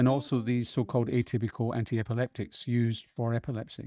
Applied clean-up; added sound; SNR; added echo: neural mask model DeepFilterNet 3.